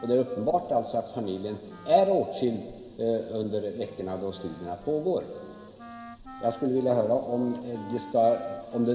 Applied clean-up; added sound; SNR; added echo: none; Wind instrument, woodwind instrument; 19 dB; reverberation time 1.6 s.